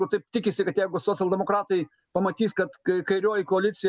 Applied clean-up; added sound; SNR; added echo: none; none; none; none.